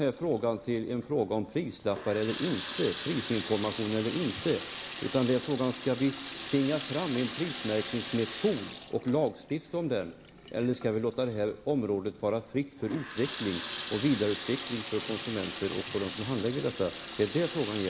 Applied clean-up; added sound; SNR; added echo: none; Water tap, faucet; 11 dB; none.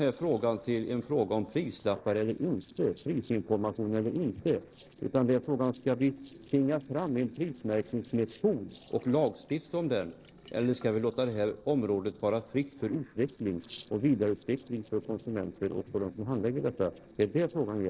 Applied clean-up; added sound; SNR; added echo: neural separator model SepFormer DNS4.